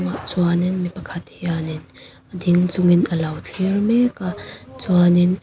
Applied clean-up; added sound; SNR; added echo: none; none; none; none.